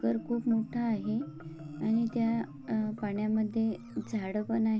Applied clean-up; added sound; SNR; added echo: none; Marimba, xylophone; 14 dB; none.